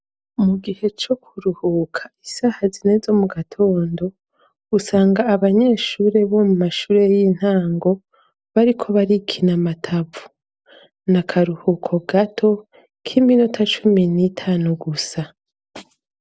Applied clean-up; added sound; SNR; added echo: none; none; none; none.